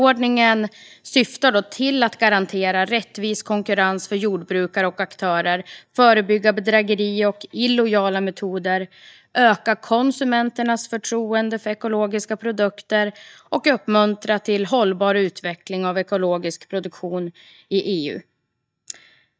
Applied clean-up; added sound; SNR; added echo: neural mask model DeepFilterNet 3.